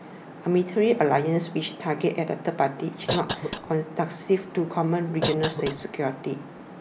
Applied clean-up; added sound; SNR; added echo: none; Cough; 9 dB; none.